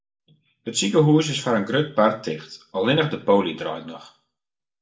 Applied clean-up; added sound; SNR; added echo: none; none; none; reverberation time 0.4 s.